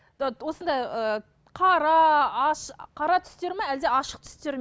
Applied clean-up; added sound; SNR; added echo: none; none; none; none.